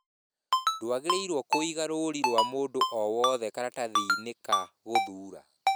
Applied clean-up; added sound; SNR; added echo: none; Ringtone; -1 dB; none.